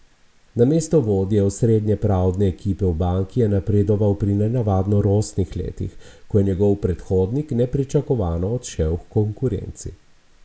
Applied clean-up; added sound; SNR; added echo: none; none; none; none.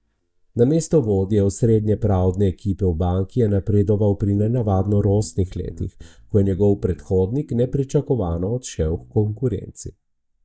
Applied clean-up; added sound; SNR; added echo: neural mask model DeepFilterNet 3.